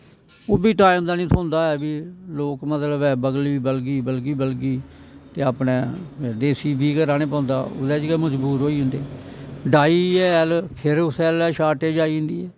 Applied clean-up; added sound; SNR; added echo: none; none; none; none.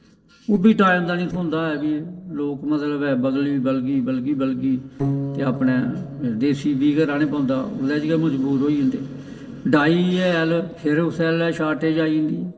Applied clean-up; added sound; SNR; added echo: neural separator model SepFormer DNS4.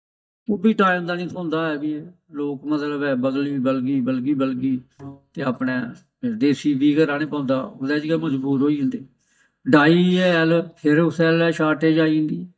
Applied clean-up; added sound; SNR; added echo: neural mask model DeepFilterNet 3.